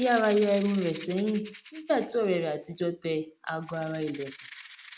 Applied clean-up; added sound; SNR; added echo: none; Rattle (instrument); 19 dB; none.